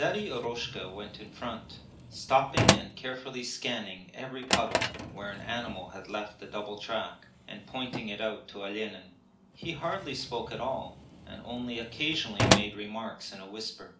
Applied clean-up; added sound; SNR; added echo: none; Drawer open or close; -1 dB; reverberation time 0.4 s.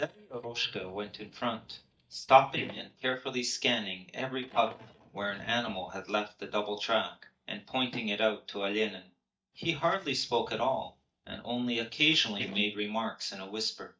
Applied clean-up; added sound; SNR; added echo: neural mask model DeepFilterNet 3.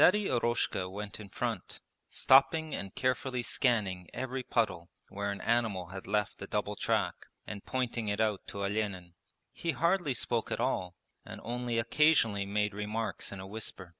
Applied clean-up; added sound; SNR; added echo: none; none; none; none.